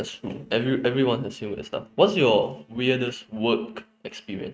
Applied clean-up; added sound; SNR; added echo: neural mask model RNNoise.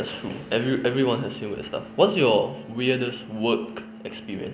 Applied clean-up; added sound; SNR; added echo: none; Electric guitar; 17 dB; none.